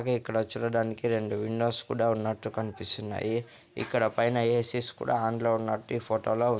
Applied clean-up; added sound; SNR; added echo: none; none; none; none.